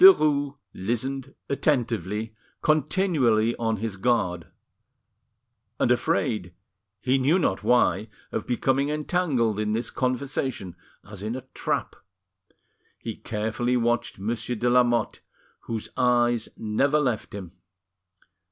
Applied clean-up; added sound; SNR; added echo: none; none; none; none.